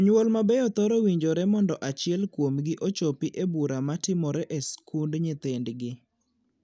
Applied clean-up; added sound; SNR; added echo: none; none; none; none.